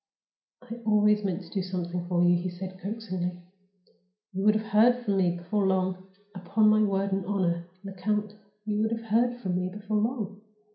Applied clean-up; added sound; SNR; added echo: none; none; none; reverberation time 0.5 s.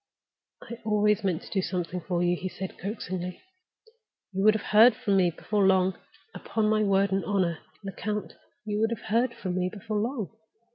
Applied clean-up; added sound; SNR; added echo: none; none; none; none.